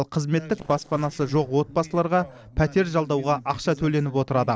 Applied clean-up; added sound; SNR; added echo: neural separator model SepFormer DNS4.